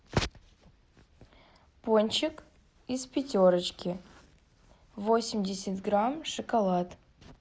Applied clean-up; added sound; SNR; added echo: none; none; none; none.